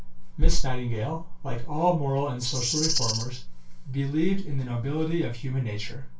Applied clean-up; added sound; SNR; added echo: none; Rattle (instrument); 7 dB; reverberation time 0.2 s.